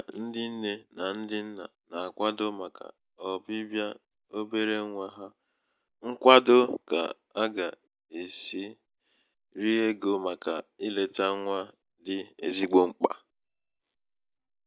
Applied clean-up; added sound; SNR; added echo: none; none; none; none.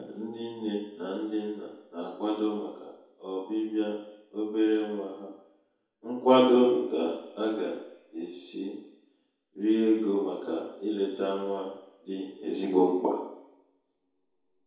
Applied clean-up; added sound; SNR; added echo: none; none; none; reverberation time 2.0 s.